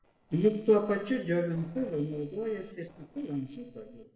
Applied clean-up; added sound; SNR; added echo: neural separator model SepFormer DNS4.